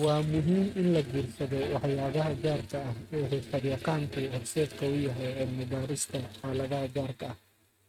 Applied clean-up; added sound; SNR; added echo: neural mask model RNNoise.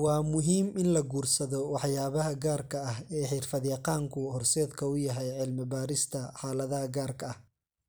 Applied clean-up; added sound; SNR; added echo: none; none; none; none.